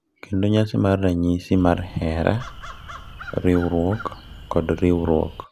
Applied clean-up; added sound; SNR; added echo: none; Crow; 16 dB; none.